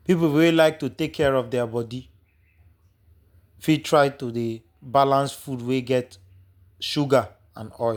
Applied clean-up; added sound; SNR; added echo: none; none; none; none.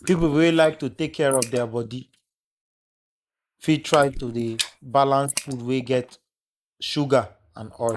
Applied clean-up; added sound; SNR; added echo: neural mask model Resemble Enhance denoiser.